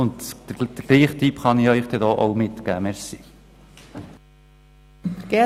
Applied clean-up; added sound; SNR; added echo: none; none; none; none.